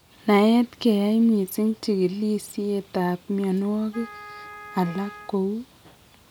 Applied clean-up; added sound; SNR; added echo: none; Wind instrument, woodwind instrument; 19 dB; none.